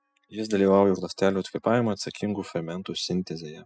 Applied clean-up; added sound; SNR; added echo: classical method spectral subtraction.